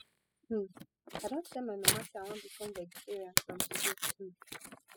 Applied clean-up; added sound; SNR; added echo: classical method spectral subtraction.